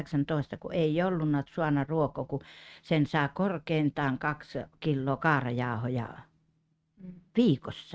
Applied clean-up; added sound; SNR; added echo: neural mask model RNNoise.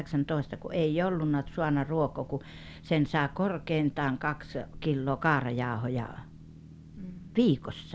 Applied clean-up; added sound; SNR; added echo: none; Boat, Water vehicle; 17 dB; none.